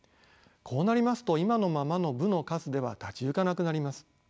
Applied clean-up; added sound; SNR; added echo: none; none; none; none.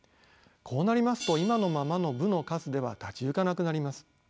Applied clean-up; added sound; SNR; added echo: none; Hi-hat; 19 dB; none.